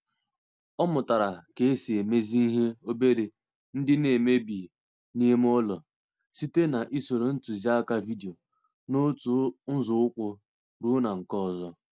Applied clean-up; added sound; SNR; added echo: none; none; none; none.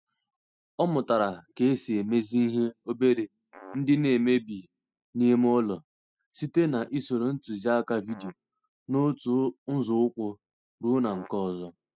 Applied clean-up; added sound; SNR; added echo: classical method spectral subtraction.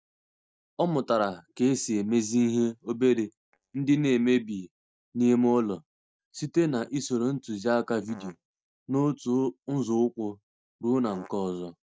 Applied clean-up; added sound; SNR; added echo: neural mask model DeepFilterNet 3.